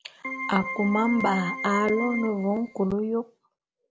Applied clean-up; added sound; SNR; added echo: none; Keyboard (musical); 7 dB; none.